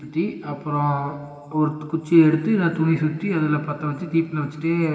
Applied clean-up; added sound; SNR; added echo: none; none; none; reverberation time 2.0 s.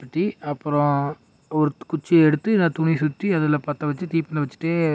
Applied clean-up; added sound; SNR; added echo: none; none; none; none.